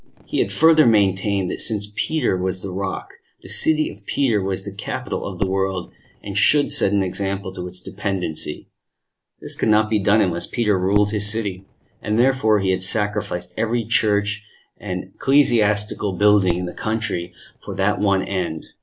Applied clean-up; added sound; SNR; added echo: none; Fireworks; 20 dB; none.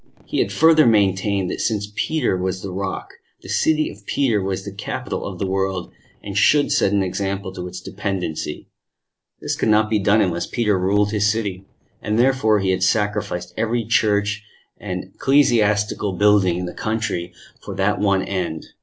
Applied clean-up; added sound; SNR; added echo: neural separator model SepFormer DNS4.